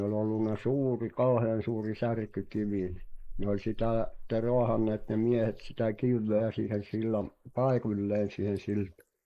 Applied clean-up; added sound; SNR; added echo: neural mask model Resemble Enhance denoiser.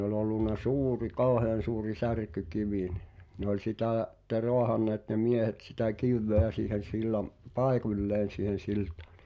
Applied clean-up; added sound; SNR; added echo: none; none; none; none.